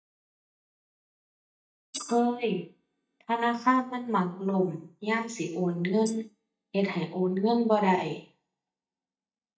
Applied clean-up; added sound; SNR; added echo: neural mask model DeepFilterNet 3.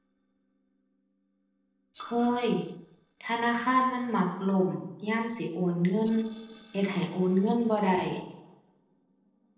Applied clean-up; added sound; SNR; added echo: neural separator model SepFormer DNS4.